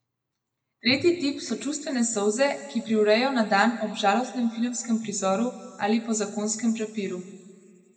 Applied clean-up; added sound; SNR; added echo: none; none; none; reverberation time 2.0 s.